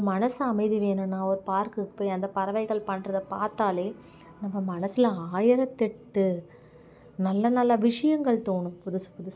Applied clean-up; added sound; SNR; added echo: none; none; none; none.